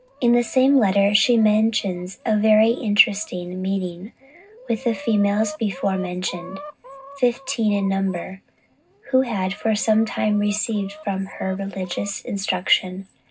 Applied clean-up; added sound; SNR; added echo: none; Chicken, rooster; 20 dB; reverberation time 0.4 s.